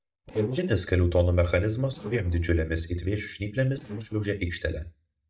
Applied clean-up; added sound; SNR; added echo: neural mask model DeepFilterNet 3.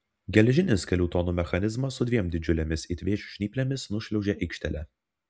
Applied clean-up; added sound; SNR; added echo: none; none; none; none.